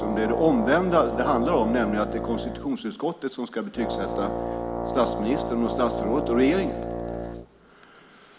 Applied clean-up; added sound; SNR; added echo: none; Brass instrument; 4 dB; none.